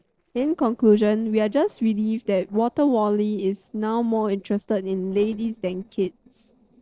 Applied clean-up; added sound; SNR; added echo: neural separator model SepFormer DNS4.